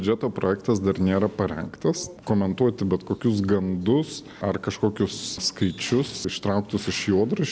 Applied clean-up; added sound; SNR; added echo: none; none; none; none.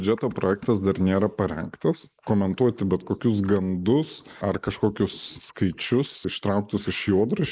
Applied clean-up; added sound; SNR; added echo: neural mask model Resemble Enhance denoiser.